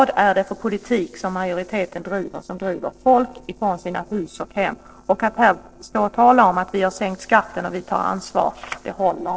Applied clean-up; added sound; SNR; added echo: neural separator model SepFormer DNS4.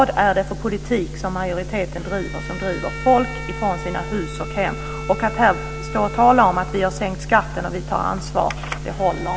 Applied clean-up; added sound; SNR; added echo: none; Bowed string instrument; 15 dB; none.